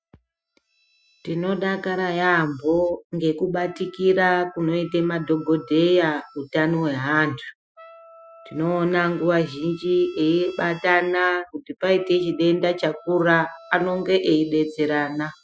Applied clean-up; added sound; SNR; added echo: classical method Wiener filter.